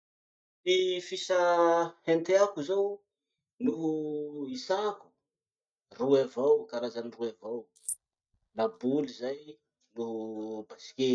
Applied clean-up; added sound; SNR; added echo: neural mask model DeepFilterNet 3.